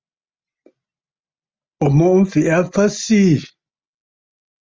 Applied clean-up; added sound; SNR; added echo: none; none; none; none.